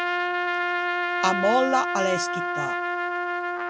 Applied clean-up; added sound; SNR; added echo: none; Trumpet; -2 dB; none.